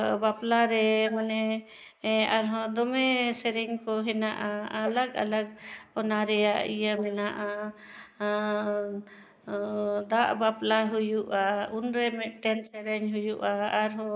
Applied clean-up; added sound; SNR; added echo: neural mask model Resemble Enhance denoiser.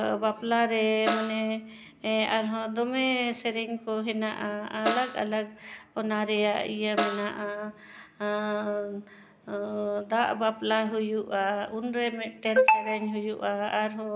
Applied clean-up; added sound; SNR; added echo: none; Snare drum; 7 dB; none.